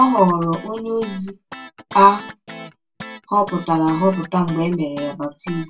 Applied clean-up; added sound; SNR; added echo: none; Guitar; 17 dB; reverberation time 0.2 s.